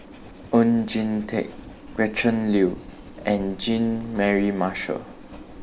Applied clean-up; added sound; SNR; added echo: none; Writing; 19 dB; none.